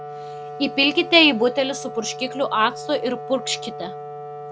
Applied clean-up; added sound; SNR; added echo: none; Wind instrument, woodwind instrument; 11 dB; none.